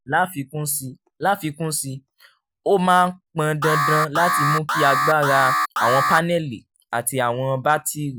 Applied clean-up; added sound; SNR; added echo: none; Alarm; 0 dB; none.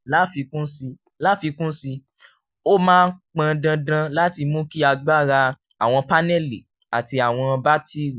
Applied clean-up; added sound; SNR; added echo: none; none; none; none.